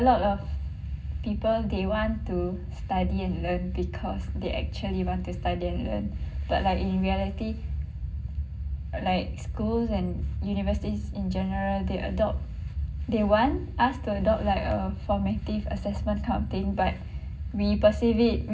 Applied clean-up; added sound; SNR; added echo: none; none; none; reverberation time 0.4 s.